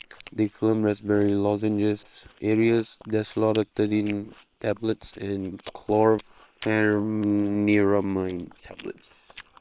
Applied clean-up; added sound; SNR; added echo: neural separator model SepFormer WHAM!.